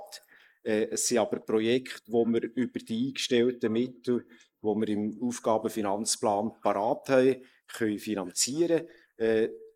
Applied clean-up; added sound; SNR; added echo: neural mask model Resemble Enhance denoiser.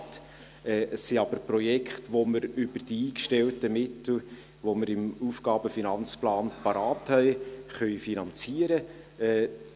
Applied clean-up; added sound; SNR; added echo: none; none; none; none.